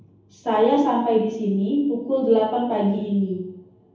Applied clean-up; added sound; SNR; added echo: none; none; none; reverberation time 0.9 s.